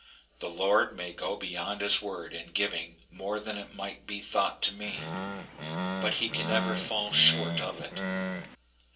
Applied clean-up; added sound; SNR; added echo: none; Animal; 7 dB; reverberation time 0.2 s.